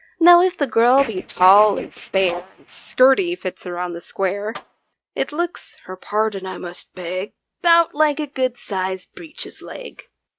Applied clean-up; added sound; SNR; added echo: neural mask model RNNoise.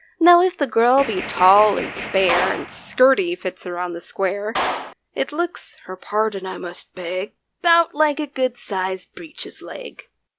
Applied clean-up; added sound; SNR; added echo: none; Clapping + Gunshot, gunfire; 9 dB; none.